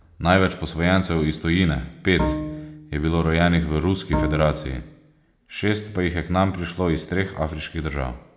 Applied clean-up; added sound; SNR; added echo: none; Bowed string instrument; 7 dB; none.